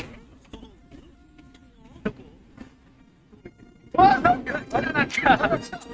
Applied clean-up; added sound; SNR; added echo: neural mask model RNNoise.